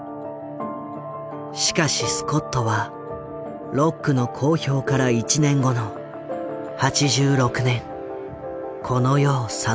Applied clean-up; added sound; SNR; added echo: none; none; none; none.